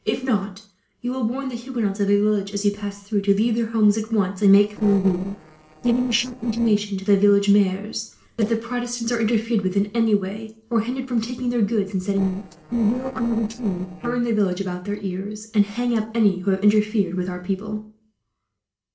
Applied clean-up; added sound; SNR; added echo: neural separator model SepFormer DNS4.